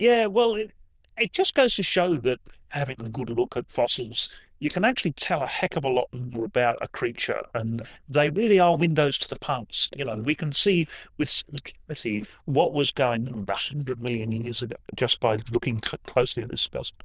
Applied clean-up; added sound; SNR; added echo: neural diffusion model UNIVERSE++.